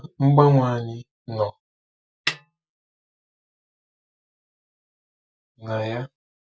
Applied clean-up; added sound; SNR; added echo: neural mask model DeepFilterNet 3.